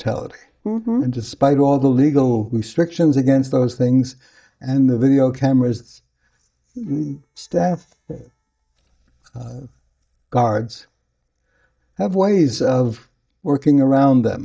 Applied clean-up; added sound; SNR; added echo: neural mask model DeepFilterNet 3.